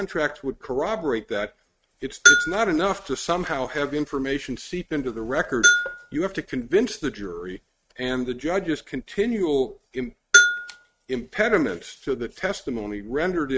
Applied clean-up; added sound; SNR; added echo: neural mask model RNNoise.